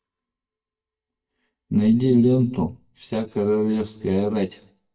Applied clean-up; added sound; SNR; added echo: neural mask model DeepFilterNet 3.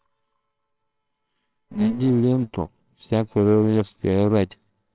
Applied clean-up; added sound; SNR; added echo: neural separator model SepFormer WHAMR!.